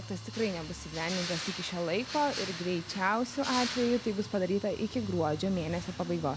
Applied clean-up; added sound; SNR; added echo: none; none; none; none.